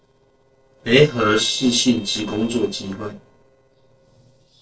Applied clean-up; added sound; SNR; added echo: neural separator model SepFormer DNS4.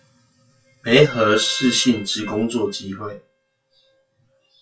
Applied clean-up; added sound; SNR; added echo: classical method WPE with log-MMSE.